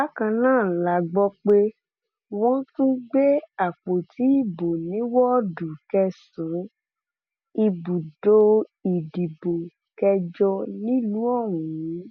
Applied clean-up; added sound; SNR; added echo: none; none; none; none.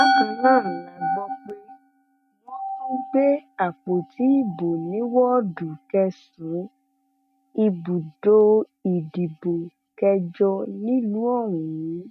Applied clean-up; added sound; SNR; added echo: neural mask model RNNoise.